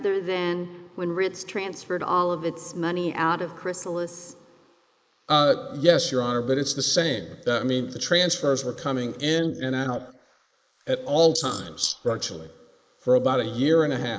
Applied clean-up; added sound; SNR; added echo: neural mask model Resemble Enhance denoiser.